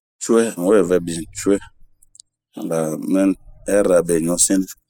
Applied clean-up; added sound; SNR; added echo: classical method spectral subtraction.